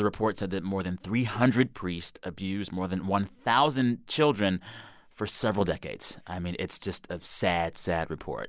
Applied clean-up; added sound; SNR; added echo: none; none; none; none.